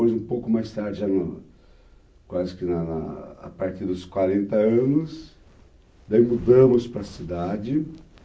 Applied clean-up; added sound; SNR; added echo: none; none; none; none.